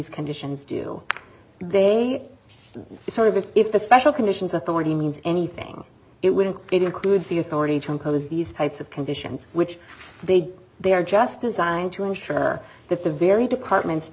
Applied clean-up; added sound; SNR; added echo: none; none; none; none.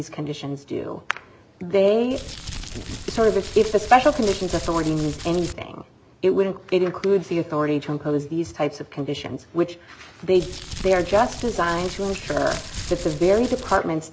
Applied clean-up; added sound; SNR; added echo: none; Crumpling, crinkling; 11 dB; none.